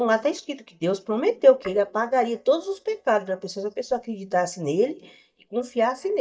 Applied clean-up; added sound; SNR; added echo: neural mask model DeepFilterNet 3.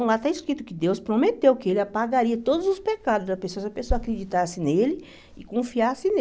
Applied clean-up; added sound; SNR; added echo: none; none; none; none.